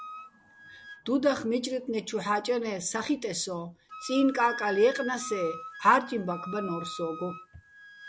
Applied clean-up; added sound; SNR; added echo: none; Wind instrument, woodwind instrument; 14 dB; none.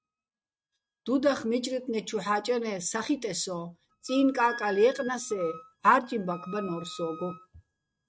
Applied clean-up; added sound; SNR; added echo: neural mask model RNNoise.